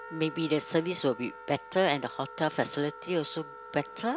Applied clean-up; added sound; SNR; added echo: none; Wind instrument, woodwind instrument; 15 dB; none.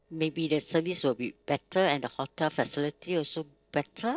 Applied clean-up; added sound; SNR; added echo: neural separator model SepFormer DNS4.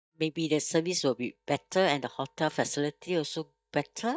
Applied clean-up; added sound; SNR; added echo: neural mask model DeepFilterNet 3.